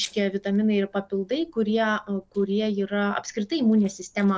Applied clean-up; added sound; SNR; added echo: neural separator model SepFormer DNS4.